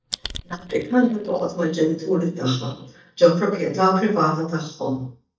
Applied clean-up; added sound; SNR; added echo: neural mask model DeepFilterNet 3.